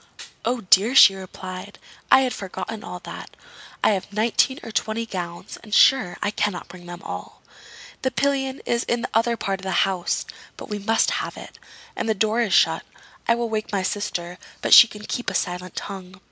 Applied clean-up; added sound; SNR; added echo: none; none; none; none.